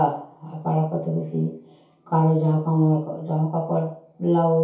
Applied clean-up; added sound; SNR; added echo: none; none; none; reverberation time 0.6 s.